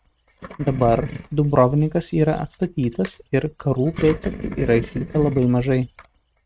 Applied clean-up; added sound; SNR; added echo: neural mask model RNNoise.